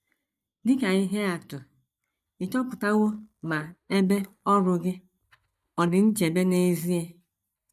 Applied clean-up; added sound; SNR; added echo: neural mask model DeepFilterNet 3.